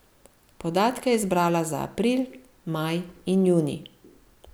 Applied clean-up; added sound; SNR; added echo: none; none; none; none.